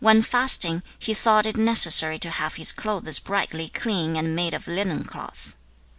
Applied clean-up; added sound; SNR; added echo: none; none; none; none.